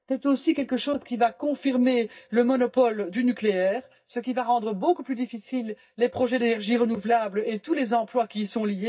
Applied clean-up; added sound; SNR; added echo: neural mask model DeepFilterNet 3.